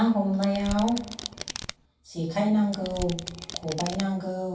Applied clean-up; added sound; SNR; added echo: none; Domestic sounds, home sounds; 10 dB; reverberation time 0.2 s.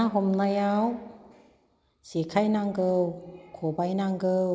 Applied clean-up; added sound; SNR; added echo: none; none; none; none.